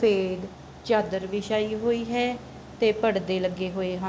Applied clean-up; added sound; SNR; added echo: none; none; none; none.